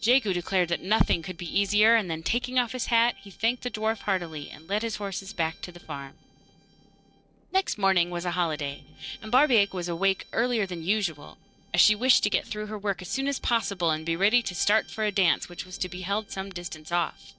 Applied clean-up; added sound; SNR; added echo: neural separator model SepFormer DNS4.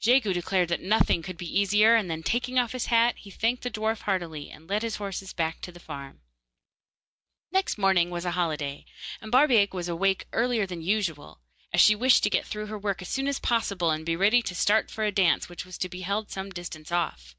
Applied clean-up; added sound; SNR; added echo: none; none; none; none.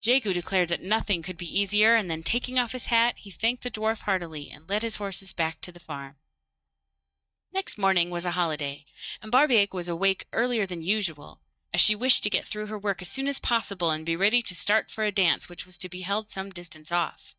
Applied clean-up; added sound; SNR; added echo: neural mask model DeepFilterNet 3.